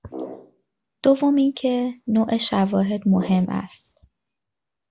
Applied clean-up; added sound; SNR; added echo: none; Brass instrument; 16 dB; none.